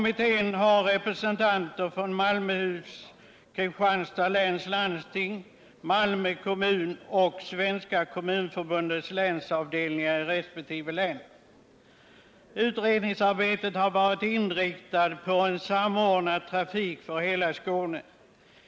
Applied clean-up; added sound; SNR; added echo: none; none; none; none.